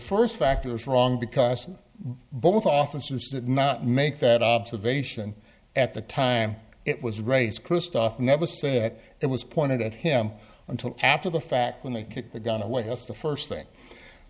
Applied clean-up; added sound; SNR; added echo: none; none; none; none.